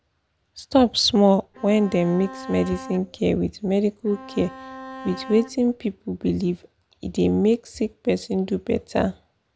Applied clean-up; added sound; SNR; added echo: none; Bowed string instrument; 15 dB; none.